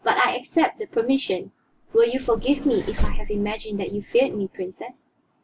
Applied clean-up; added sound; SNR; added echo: none; Vehicle; 4 dB; none.